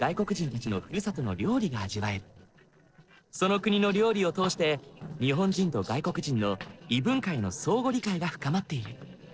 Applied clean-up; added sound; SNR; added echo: neural separator model SepFormer DNS4.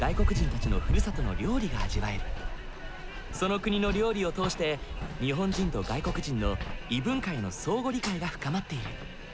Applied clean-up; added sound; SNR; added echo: none; Run; 1 dB; none.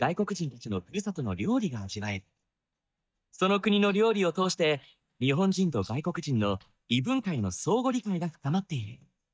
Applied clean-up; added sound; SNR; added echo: neural mask model DeepFilterNet 3.